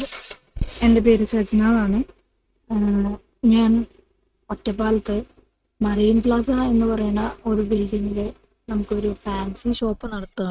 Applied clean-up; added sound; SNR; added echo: neural mask model RNNoise.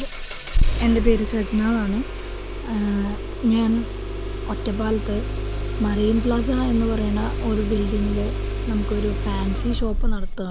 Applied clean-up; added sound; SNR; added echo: none; Engine starting; 0 dB; none.